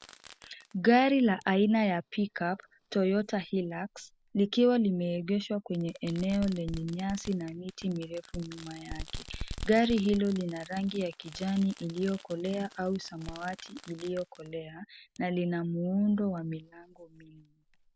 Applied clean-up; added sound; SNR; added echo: none; Fireworks; 17 dB; none.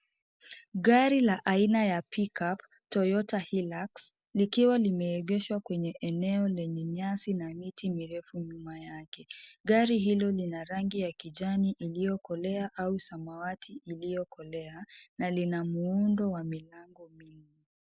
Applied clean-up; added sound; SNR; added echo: none; none; none; none.